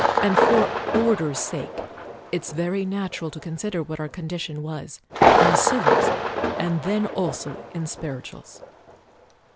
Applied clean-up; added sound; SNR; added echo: none; Thunder; -3 dB; none.